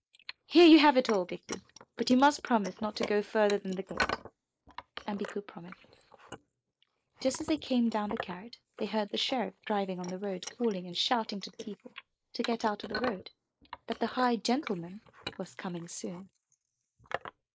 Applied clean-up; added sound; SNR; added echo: neural mask model Resemble Enhance denoiser.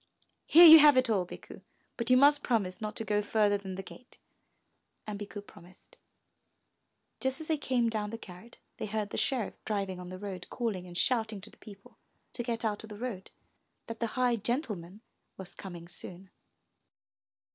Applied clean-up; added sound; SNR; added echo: none; none; none; none.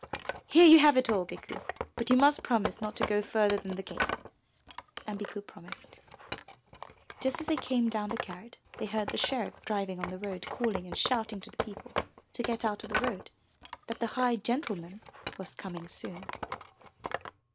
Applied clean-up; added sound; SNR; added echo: none; Wood; 9 dB; none.